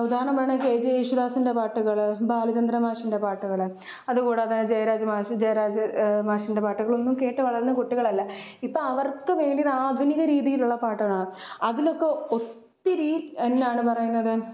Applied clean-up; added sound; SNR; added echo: none; none; none; none.